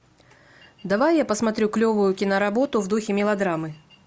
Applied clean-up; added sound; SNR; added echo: none; none; none; none.